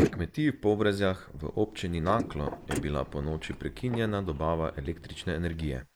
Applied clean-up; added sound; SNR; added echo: neural mask model Resemble Enhance denoiser.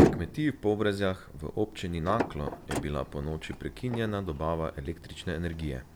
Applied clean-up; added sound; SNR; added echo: none; Motor vehicle (road); 2 dB; none.